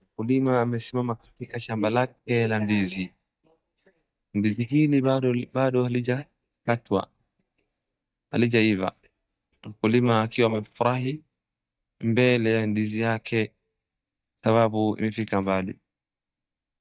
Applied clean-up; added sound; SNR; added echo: neural mask model DeepFilterNet 3.